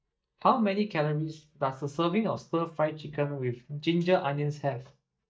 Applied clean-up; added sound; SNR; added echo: neural mask model DeepFilterNet 3.